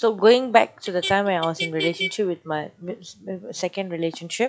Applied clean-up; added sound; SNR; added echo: classical method log-MMSE.